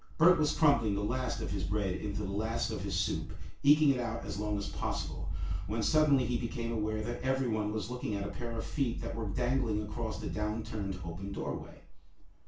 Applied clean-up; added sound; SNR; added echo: none; Thunder / Wind; 4 dB; reverberation time 0.3 s.